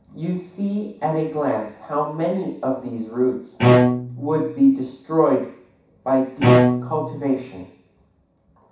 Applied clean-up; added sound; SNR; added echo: none; Bowed string instrument; -3 dB; reverberation time 0.7 s.